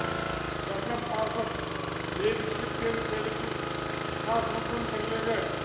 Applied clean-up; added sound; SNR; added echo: none; Engine starting; -1 dB; reverberation time 1.0 s.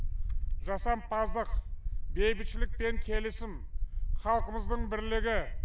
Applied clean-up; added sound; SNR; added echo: none; none; none; none.